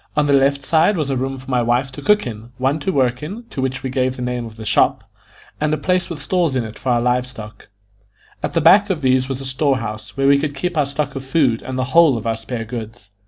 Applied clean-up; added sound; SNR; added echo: none; none; none; none.